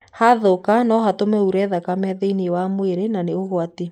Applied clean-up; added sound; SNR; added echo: neural mask model Resemble Enhance denoiser.